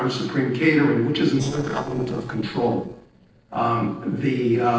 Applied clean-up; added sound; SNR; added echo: neural separator model SepFormer DNS4.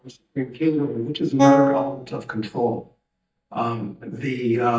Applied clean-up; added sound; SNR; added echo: neural mask model DeepFilterNet 3.